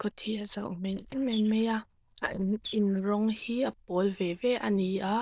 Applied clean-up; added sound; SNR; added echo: neural diffusion model UNIVERSE++.